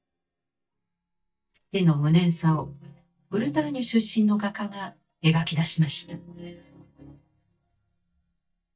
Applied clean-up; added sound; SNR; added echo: neural mask model DeepFilterNet 3.